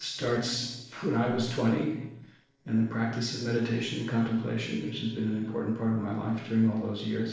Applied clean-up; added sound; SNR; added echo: neural separator model SepFormer DNS4.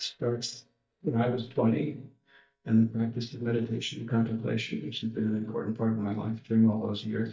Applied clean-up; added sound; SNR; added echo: neural mask model DeepFilterNet 3.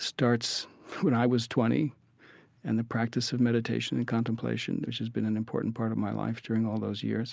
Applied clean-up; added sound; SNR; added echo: none; none; none; none.